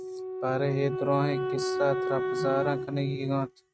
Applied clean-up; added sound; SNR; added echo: neural mask model RNNoise.